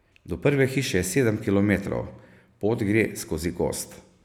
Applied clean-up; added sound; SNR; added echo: none; none; none; none.